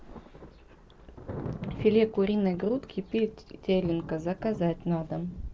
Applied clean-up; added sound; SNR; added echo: none; Thunder; 13 dB; none.